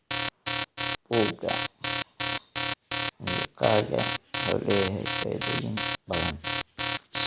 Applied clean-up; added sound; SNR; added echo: none; Alarm; 1 dB; none.